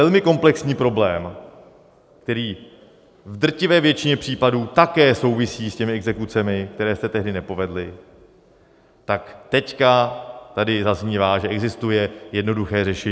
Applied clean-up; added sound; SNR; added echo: none; none; none; none.